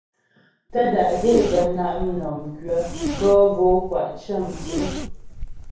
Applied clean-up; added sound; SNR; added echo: none; Zipper (clothing); 8 dB; reverberation time 0.6 s.